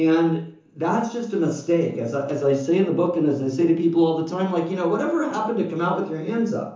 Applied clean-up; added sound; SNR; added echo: none; none; none; reverberation time 0.8 s.